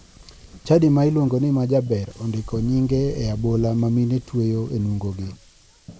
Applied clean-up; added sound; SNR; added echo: none; Wind; 17 dB; none.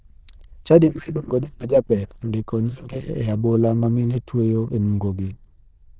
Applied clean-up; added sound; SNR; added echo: neural diffusion model UNIVERSE++.